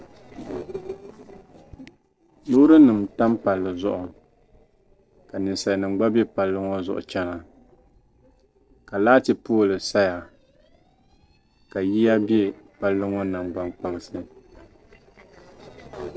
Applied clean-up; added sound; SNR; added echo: neural separator model SepFormer DNS4.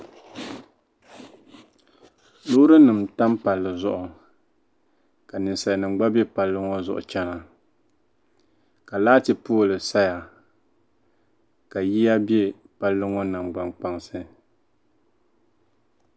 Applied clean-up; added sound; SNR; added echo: none; none; none; none.